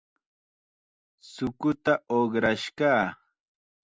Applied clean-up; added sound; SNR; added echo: none; none; none; none.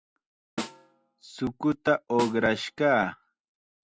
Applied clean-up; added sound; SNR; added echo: none; Snare drum; 13 dB; none.